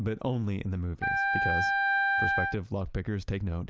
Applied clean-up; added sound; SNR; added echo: none; Wind instrument, woodwind instrument; -4 dB; none.